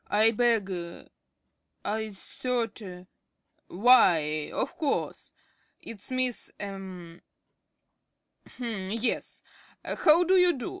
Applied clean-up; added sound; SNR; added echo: none; none; none; none.